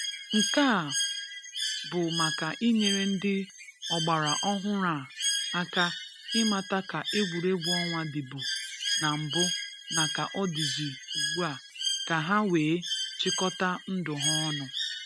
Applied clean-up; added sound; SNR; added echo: none; Bird; 3 dB; none.